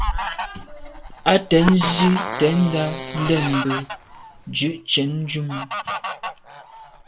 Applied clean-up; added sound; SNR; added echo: none; Fart + Fowl; 6 dB; none.